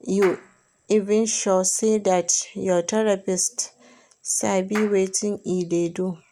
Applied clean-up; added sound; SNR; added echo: none; Clapping; 18 dB; none.